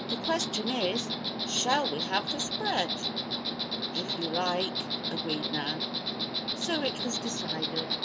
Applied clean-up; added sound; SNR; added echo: none; Insect; -1 dB; none.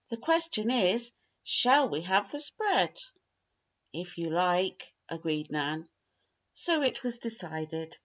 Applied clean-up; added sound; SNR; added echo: none; none; none; none.